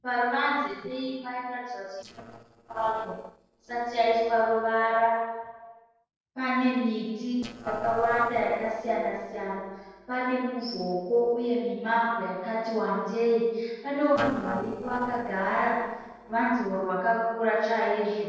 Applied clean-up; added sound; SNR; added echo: neural separator model SepFormer DNS4.